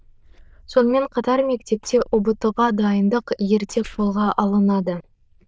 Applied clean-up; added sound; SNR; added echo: neural diffusion model UNIVERSE++.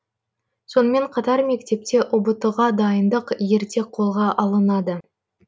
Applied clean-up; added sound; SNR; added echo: none; none; none; none.